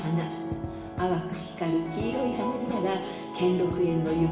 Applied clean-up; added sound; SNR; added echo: none; none; none; reverberation time 1.2 s.